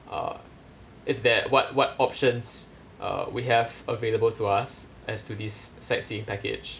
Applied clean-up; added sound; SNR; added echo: none; none; none; none.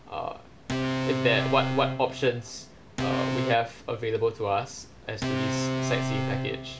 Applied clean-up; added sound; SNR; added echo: none; Organ; 1 dB; none.